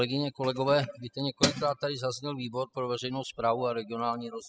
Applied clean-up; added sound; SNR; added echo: classical method spectral subtraction.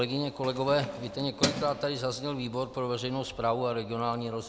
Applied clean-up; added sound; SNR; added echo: none; Keys jangling; 9 dB; none.